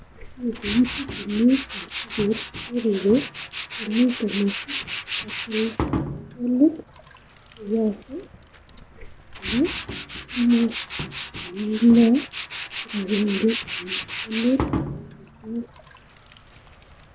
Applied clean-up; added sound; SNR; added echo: none; Tools; 7 dB; none.